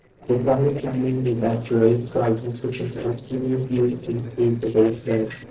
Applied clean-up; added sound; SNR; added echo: neural separator model SepFormer DNS4.